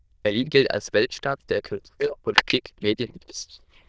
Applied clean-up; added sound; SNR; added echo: neural diffusion model UNIVERSE++.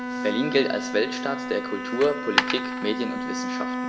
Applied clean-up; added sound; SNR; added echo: none; Bowed string instrument + Coin (dropping); 2 dB; none.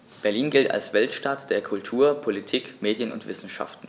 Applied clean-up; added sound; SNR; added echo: none; none; none; none.